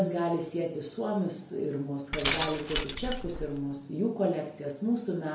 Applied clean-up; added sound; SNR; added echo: none; Glass; -2 dB; none.